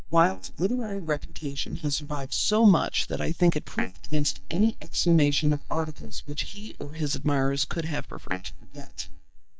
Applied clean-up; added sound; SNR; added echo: neural mask model DeepFilterNet 3.